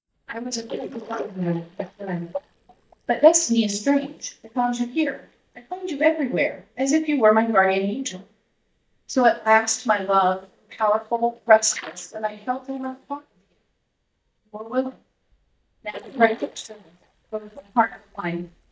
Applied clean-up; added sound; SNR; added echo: neural mask model DeepFilterNet 3.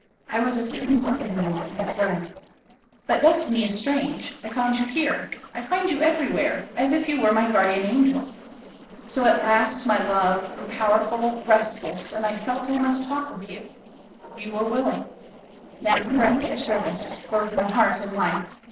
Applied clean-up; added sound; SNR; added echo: neural separator model SepFormer DNS4.